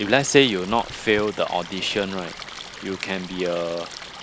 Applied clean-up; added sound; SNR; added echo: none; Stream; 14 dB; none.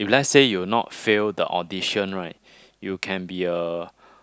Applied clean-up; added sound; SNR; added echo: none; none; none; none.